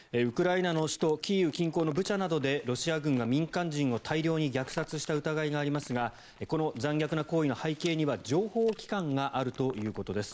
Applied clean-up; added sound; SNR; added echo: neural mask model Resemble Enhance denoiser.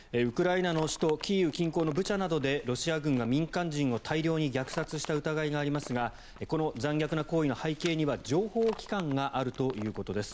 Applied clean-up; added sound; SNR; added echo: none; Livestock, farm animals, working animals; 19 dB; none.